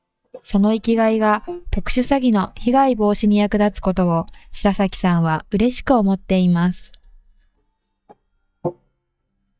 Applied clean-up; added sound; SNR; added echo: neural mask model DeepFilterNet 3.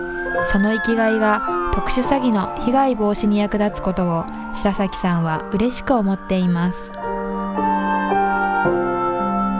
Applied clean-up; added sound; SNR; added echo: none; Motor vehicle (road) / Siren; 13 dB; none.